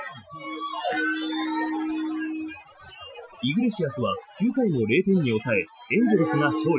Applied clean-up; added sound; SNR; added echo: classical method Wiener filter.